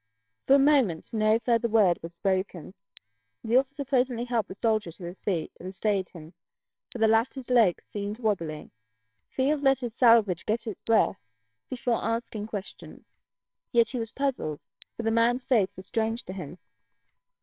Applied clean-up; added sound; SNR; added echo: neural separator model SepFormer WHAMR!.